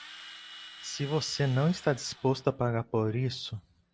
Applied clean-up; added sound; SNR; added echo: none; Drill; 18 dB; none.